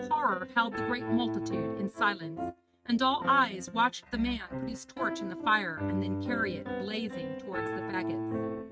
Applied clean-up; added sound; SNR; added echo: neural mask model RNNoise.